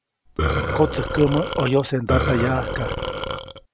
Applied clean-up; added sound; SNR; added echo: none; Burping, eructation; 2 dB; none.